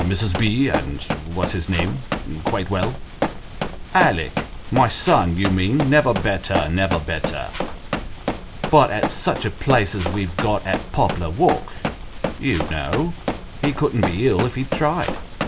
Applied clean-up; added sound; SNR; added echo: none; Run; 5 dB; reverberation time 0.2 s.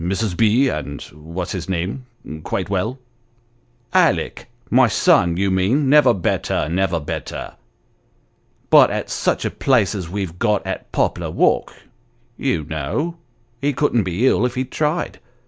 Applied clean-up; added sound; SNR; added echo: none; none; none; none.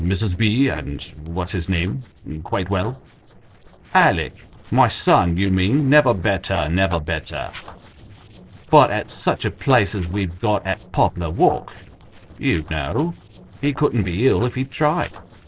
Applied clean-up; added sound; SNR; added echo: neural separator model SepFormer DNS4.